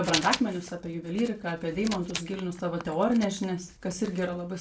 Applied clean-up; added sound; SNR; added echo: none; Writing; 10 dB; reverberation time 0.2 s.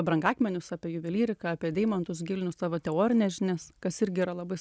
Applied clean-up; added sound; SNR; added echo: none; none; none; none.